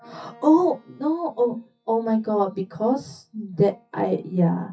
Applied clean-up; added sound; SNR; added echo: classical method WPE with log-MMSE.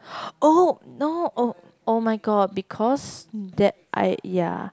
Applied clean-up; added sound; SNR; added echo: none; none; none; none.